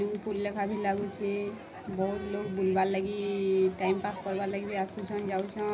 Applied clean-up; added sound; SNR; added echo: none; Crowd; 15 dB; reverberation time 0.5 s.